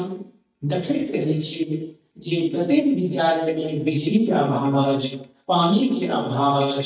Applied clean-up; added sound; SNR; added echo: neural mask model DeepFilterNet 3.